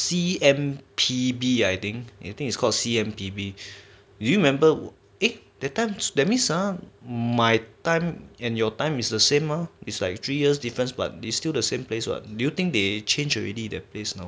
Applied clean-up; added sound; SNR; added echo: none; none; none; none.